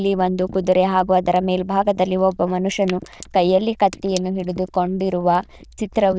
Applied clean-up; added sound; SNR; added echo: neural diffusion model UNIVERSE++.